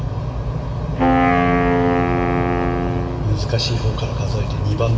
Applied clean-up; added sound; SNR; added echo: none; Wind instrument, woodwind instrument; -1 dB; reverberation time 2.1 s.